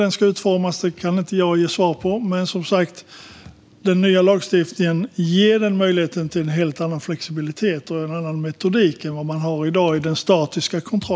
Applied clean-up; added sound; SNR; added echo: none; none; none; none.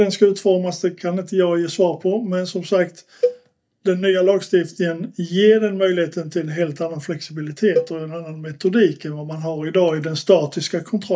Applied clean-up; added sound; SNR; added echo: neural mask model DeepFilterNet 3.